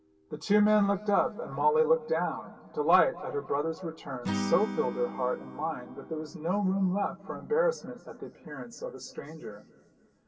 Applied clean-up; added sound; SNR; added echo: none; Acoustic guitar / Strum; 13 dB; reverberation time 2.3 s.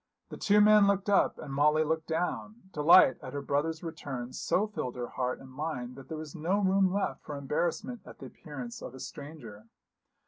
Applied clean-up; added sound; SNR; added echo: none; none; none; none.